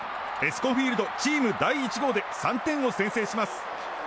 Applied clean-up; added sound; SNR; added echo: none; none; none; none.